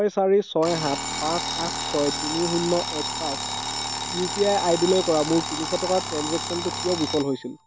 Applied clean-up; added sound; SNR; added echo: none; Alarm; 5 dB; none.